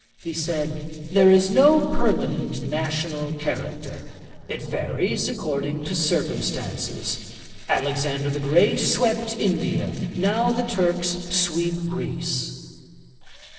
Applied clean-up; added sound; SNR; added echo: neural separator model SepFormer DNS4.